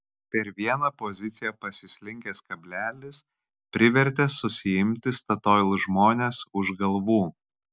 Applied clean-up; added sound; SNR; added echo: none; none; none; none.